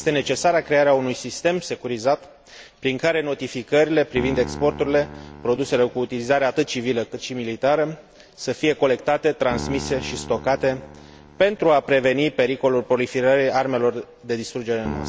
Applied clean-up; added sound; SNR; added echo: none; Piano; 17 dB; none.